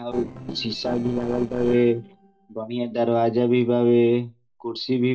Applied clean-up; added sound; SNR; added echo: neural separator model SepFormer DNS4.